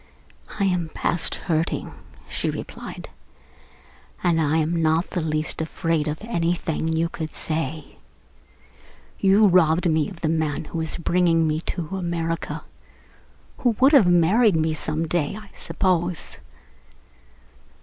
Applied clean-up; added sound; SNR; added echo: none; none; none; none.